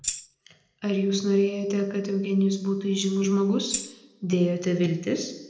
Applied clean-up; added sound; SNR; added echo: none; Tambourine; 8 dB; reverberation time 0.8 s.